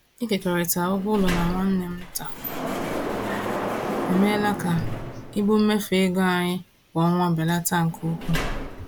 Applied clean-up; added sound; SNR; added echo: none; Sliding door; 6 dB; none.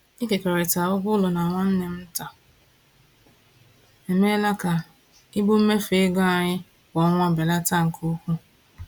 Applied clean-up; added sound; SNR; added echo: none; none; none; none.